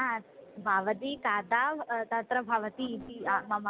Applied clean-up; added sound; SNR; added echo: none; none; none; none.